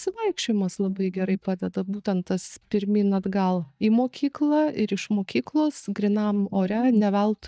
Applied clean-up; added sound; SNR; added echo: neural mask model DeepFilterNet 3.